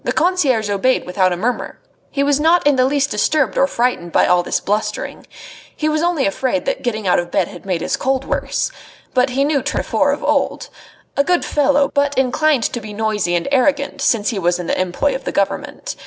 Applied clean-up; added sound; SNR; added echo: none; none; none; none.